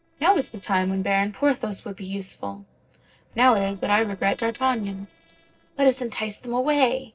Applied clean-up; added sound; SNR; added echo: neural separator model SepFormer DNS4.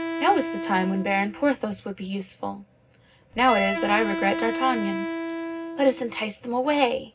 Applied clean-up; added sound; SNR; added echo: none; Wind instrument, woodwind instrument; 7 dB; reverberation time 0.4 s.